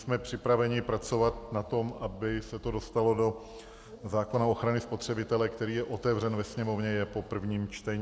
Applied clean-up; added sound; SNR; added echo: none; none; none; none.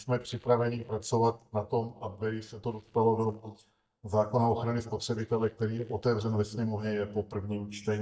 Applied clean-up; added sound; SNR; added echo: neural mask model DeepFilterNet 3.